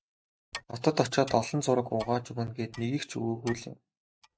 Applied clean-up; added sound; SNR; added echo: neural mask model RNNoise.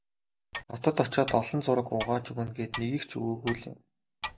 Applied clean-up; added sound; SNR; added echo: none; Clock; 12 dB; none.